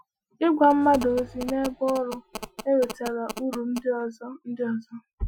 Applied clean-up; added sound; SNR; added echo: classical method Wiener filter.